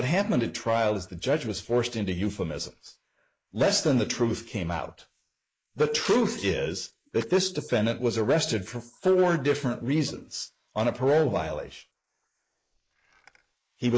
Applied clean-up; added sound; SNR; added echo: neural mask model Resemble Enhance denoiser.